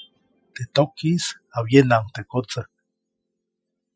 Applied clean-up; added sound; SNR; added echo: classical method Wiener filter.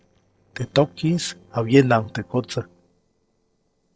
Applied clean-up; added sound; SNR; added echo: neural separator model SepFormer DNS4.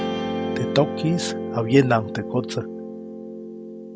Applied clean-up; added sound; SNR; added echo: none; Guitar; 4 dB; none.